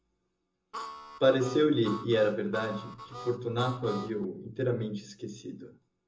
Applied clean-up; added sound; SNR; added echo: none; Harmonica; 12 dB; reverberation time 0.2 s.